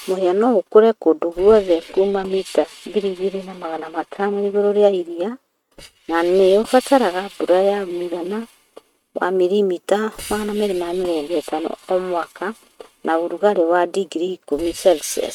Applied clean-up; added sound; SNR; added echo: neural mask model RNNoise.